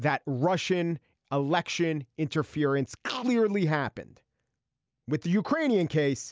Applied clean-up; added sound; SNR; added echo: none; none; none; none.